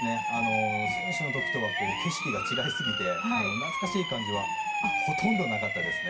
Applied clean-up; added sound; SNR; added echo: none; Siren; -2 dB; reverberation time 0.2 s.